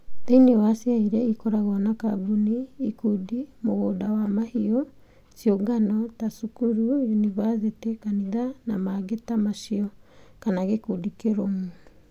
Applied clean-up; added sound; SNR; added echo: none; none; none; none.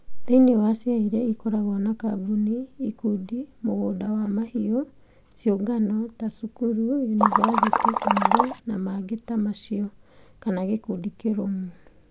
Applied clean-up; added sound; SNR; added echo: none; Liquid; -4 dB; none.